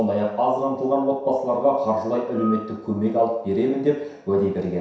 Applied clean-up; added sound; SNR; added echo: none; Screech / Glass; 16 dB; reverberation time 0.7 s.